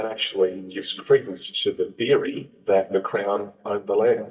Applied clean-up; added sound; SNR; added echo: neural mask model DeepFilterNet 3.